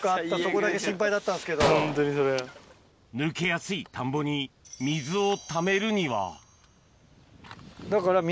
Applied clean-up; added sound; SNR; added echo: none; Gunshot, gunfire; 13 dB; none.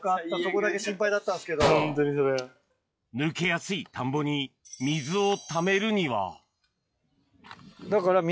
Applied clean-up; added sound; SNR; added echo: classical method log-MMSE.